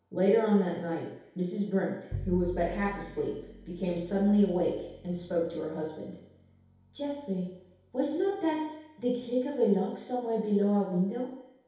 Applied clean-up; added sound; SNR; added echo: none; Bowed string instrument; 17 dB; reverberation time 2.2 s.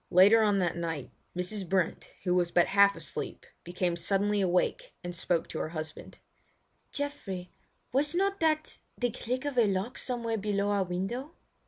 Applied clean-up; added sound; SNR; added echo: none; none; none; none.